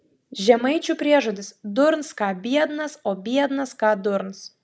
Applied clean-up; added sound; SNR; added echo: none; none; none; none.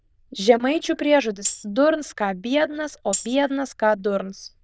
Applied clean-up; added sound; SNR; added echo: neural diffusion model UNIVERSE++.